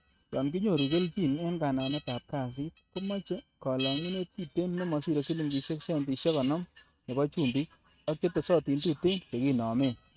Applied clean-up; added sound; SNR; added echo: neural mask model RNNoise.